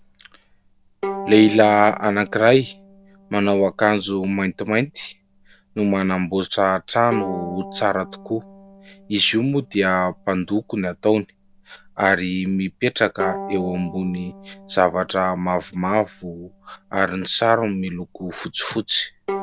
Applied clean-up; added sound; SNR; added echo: none; Bowed string instrument; 15 dB; none.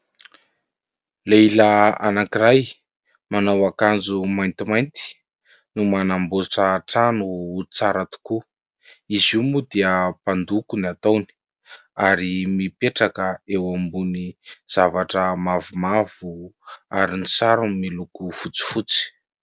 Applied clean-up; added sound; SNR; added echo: none; none; none; none.